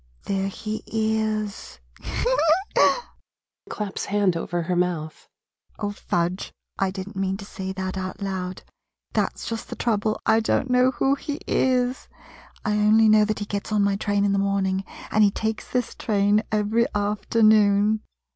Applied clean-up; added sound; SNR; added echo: none; none; none; none.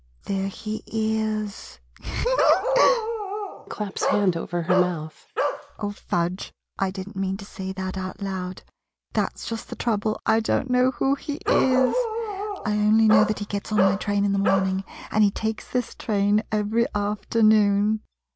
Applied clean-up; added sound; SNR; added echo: none; Bark; 3 dB; none.